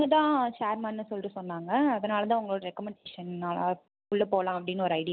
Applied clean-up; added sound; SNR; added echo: none; none; none; none.